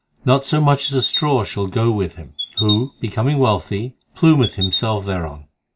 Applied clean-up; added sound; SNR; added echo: neural mask model Resemble Enhance denoiser.